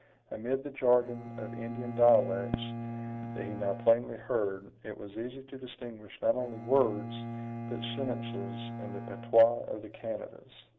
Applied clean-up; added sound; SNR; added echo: none; Bowed string instrument; 10 dB; none.